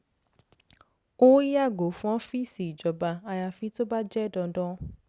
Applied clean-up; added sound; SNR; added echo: none; none; none; none.